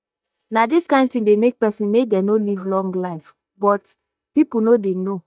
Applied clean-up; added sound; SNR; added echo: neural mask model DeepFilterNet 3.